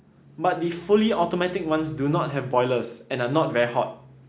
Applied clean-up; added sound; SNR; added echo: none; none; none; none.